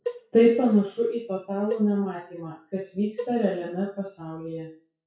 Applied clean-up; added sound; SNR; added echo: classical method WPE with log-MMSE.